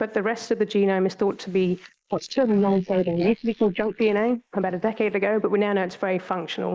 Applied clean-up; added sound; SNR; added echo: neural mask model Resemble Enhance denoiser.